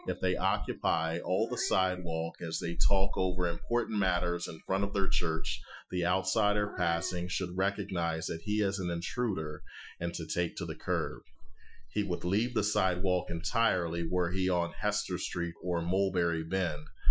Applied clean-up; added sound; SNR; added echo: classical method Wiener filter.